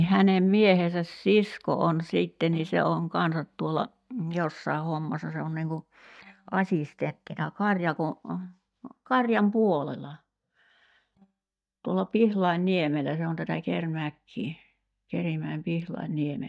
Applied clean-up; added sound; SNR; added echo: neural mask model DeepFilterNet 3.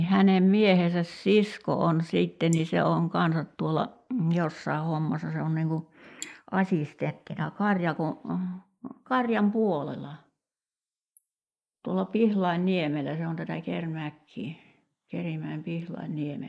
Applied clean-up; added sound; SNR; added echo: neural mask model Resemble Enhance denoiser.